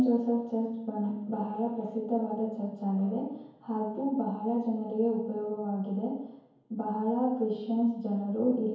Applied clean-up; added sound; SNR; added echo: none; none; none; reverberation time 1.0 s.